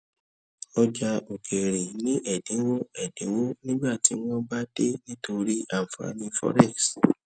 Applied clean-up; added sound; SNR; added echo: none; none; none; none.